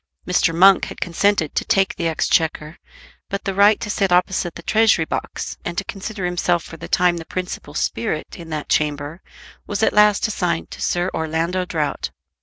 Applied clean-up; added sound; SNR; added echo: none; none; none; none.